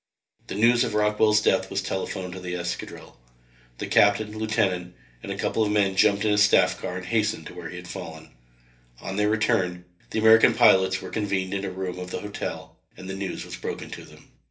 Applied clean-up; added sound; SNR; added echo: none; none; none; reverberation time 0.3 s.